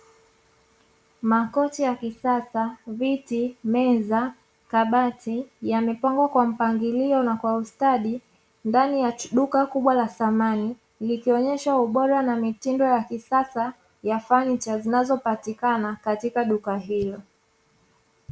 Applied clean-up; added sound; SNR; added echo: none; none; none; none.